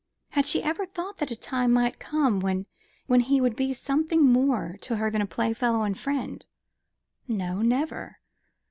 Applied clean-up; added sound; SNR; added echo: none; none; none; none.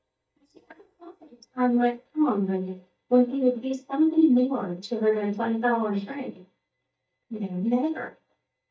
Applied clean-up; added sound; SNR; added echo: neural mask model DeepFilterNet 3.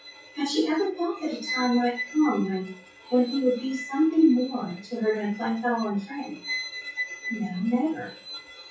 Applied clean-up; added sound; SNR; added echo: classical method WPE with log-MMSE.